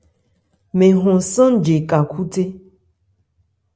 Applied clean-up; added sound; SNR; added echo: none; none; none; none.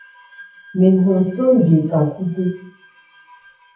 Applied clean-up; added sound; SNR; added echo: classical method WPE with log-MMSE.